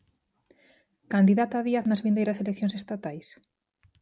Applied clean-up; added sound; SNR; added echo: none; none; none; none.